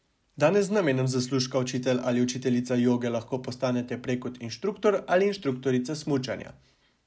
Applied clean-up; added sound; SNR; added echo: none; none; none; none.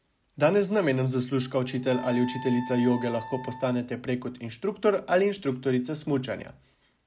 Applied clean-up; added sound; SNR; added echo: none; Wind instrument, woodwind instrument; 15 dB; none.